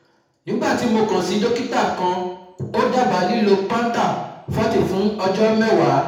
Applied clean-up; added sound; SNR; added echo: none; none; none; reverberation time 0.8 s.